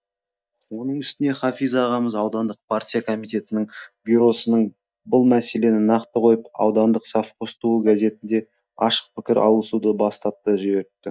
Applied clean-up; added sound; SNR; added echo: neural mask model DeepFilterNet 3.